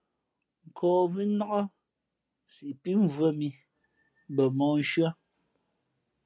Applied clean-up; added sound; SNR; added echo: none; none; none; none.